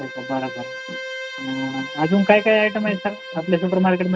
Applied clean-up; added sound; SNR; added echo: none; Bowed string instrument; 12 dB; none.